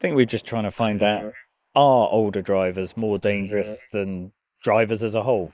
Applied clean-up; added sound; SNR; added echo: neural mask model Resemble Enhance denoiser.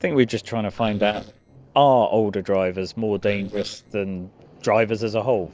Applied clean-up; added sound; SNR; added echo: neural separator model SepFormer DNS4.